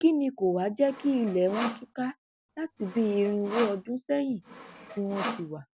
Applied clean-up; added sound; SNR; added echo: none; Sawing; 11 dB; none.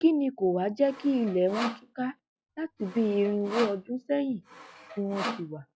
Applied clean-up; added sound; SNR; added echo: classical method log-MMSE.